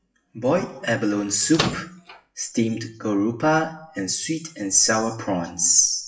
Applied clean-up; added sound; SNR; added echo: classical method WPE with log-MMSE.